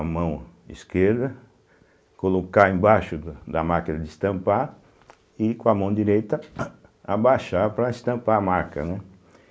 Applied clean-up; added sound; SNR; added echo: none; none; none; none.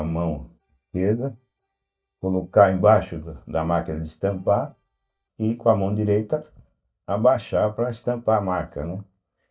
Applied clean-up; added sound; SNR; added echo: neural mask model DeepFilterNet 3.